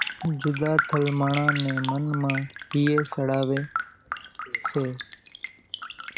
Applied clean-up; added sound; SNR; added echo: none; Raindrop; 5 dB; none.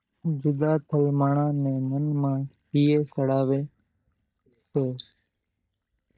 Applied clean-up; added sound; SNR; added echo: neural mask model DeepFilterNet 3.